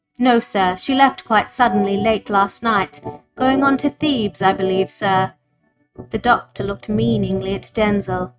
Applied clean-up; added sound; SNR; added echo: neural mask model RNNoise.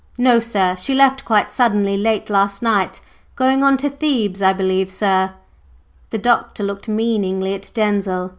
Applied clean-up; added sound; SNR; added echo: none; none; none; none.